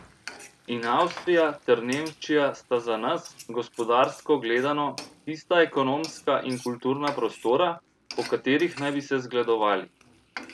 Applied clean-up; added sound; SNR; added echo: none; Frying (food); 19 dB; none.